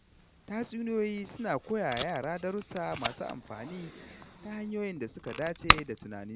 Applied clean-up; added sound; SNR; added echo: none; Packing tape, duct tape; 1 dB; none.